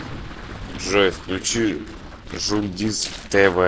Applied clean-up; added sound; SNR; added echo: neural separator model SepFormer DNS4.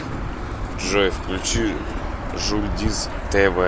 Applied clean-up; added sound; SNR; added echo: none; none; none; none.